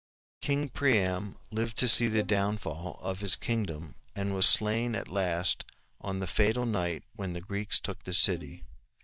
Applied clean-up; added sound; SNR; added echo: neural mask model DeepFilterNet 3.